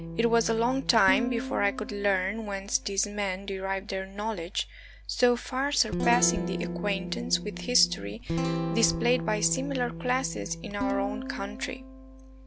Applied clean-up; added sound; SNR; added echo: none; Guitar; 6 dB; none.